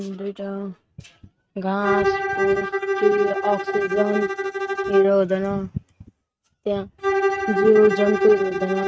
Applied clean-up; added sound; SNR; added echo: neural mask model RNNoise.